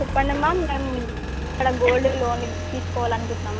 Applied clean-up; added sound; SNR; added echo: none; Engine; 3 dB; none.